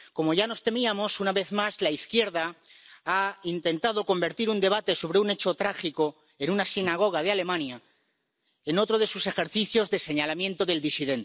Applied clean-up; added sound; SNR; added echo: none; none; none; none.